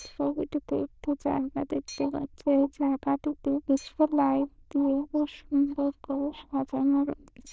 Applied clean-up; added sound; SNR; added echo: neural diffusion model UNIVERSE++.